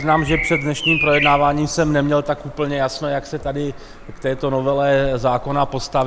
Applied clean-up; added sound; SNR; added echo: none; Bird vocalization, bird call, bird song; 8 dB; none.